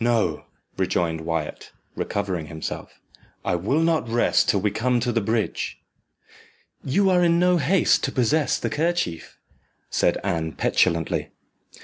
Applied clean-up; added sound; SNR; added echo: none; none; none; none.